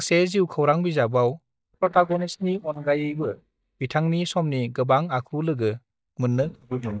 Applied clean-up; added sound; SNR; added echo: neural mask model DeepFilterNet 3.